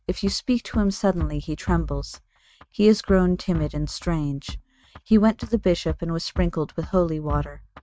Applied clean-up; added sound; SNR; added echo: neural mask model RNNoise.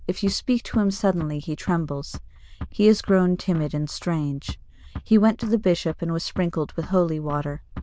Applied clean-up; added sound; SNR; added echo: neural diffusion model UNIVERSE++.